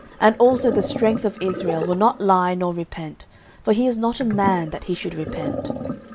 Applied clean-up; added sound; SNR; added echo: none; Sink (filling or washing); 10 dB; none.